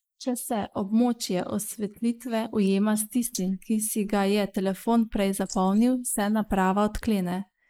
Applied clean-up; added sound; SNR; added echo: neural mask model Resemble Enhance denoiser.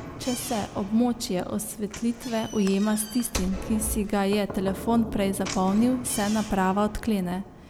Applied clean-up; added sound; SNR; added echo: none; Knock / Slam; 11 dB; none.